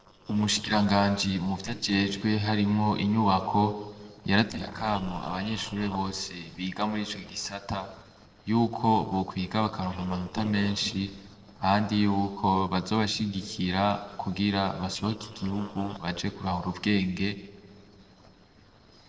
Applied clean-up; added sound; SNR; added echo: neural separator model SepFormer DNS4.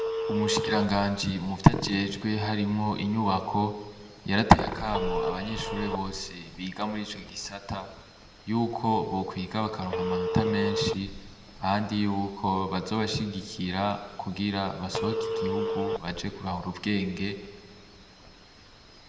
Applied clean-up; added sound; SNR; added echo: none; Telephone; 7 dB; reverberation time 1.5 s.